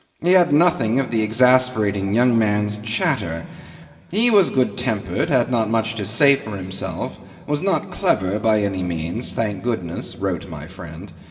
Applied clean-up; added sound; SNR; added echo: none; none; none; reverberation time 2.0 s.